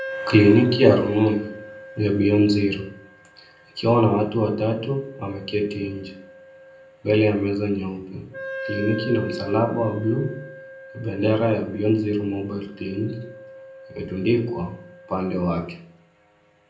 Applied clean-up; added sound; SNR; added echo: none; Wind instrument, woodwind instrument; 16 dB; reverberation time 0.6 s.